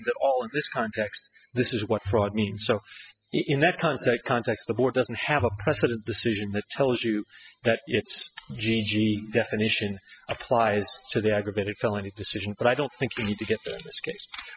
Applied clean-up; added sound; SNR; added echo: classical method spectral subtraction.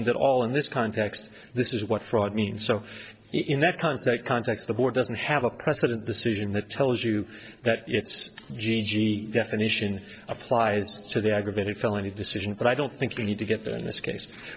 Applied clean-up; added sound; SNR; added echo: neural separator model SepFormer DNS4.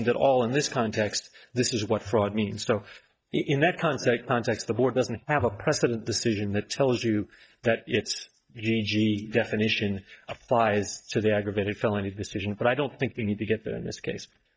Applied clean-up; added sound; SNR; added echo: neural mask model DeepFilterNet 3.